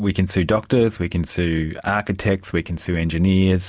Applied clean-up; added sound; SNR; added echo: none; none; none; none.